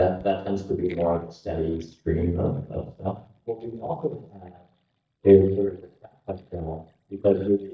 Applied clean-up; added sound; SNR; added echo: neural mask model DeepFilterNet 3.